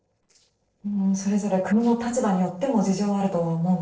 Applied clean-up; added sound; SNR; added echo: neural separator model SepFormer DNS4.